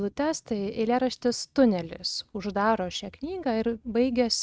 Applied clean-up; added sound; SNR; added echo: neural mask model RNNoise.